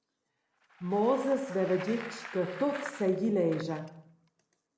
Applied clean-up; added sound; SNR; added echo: none; Bicycle; 16 dB; none.